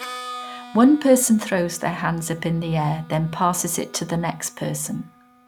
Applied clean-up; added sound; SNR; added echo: none; Harmonica; 18 dB; none.